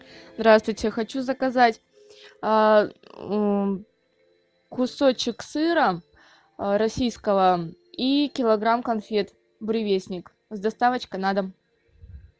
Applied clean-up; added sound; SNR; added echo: none; none; none; none.